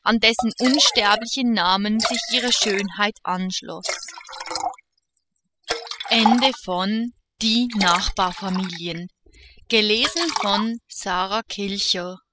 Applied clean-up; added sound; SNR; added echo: classical method spectral subtraction.